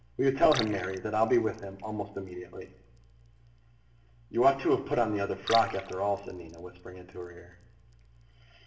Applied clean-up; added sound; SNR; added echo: none; Liquid; 15 dB; reverberation time 0.8 s.